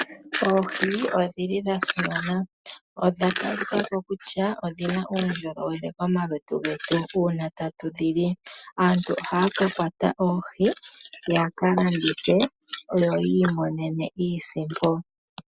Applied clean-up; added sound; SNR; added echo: none; none; none; none.